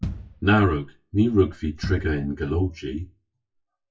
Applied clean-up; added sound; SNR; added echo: classical method WPE with log-MMSE.